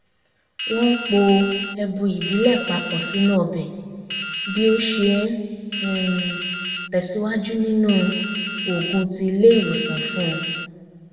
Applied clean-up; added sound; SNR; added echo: none; Drip; 7 dB; reverberation time 1.5 s.